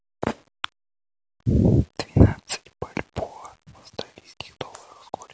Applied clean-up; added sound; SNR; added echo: none; none; none; none.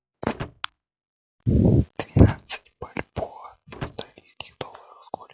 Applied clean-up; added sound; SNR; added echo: classical method log-MMSE.